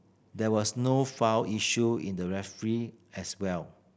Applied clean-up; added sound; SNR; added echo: none; none; none; none.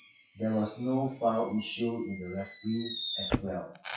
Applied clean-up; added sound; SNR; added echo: classical method WPE with log-MMSE.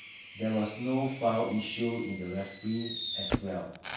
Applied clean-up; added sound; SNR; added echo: none; Fireworks; 0 dB; reverberation time 0.7 s.